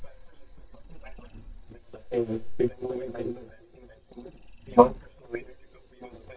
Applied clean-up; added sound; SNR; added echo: neural mask model DeepFilterNet 3.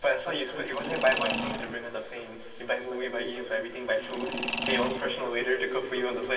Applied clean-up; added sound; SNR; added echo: none; Mechanisms; 5 dB; reverberation time 2.6 s.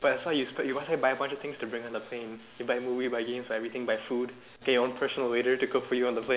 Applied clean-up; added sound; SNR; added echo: none; none; none; none.